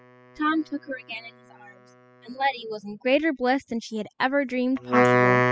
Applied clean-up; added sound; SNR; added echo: classical method spectral subtraction.